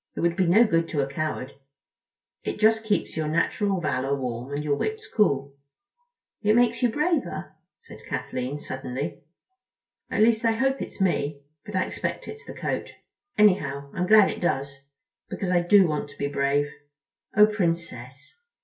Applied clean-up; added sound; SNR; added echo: none; none; none; reverberation time 0.2 s.